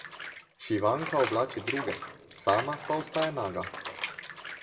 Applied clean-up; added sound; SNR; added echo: none; Bathtub (filling or washing) / Water; 7 dB; reverberation time 1.1 s.